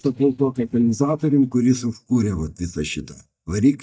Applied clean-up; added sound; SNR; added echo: neural mask model DeepFilterNet 3.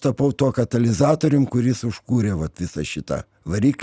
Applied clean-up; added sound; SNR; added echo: none; none; none; none.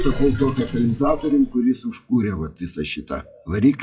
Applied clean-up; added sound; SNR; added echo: classical method WPE with log-MMSE.